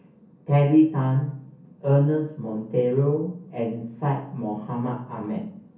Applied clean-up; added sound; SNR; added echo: none; none; none; reverberation time 0.6 s.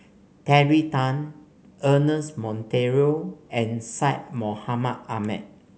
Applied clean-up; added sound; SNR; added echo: none; none; none; none.